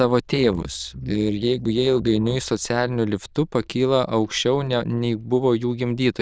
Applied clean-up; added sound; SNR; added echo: neural diffusion model UNIVERSE++.